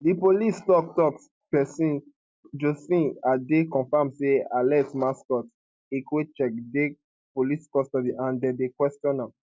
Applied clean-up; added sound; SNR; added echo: none; none; none; none.